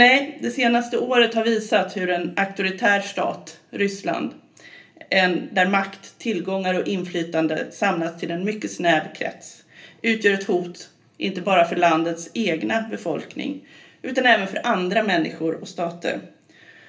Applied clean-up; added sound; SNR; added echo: none; none; none; reverberation time 0.3 s.